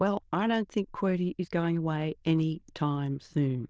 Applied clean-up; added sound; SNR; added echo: neural diffusion model UNIVERSE++.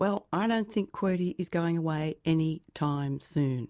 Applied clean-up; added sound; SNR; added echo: none; none; none; none.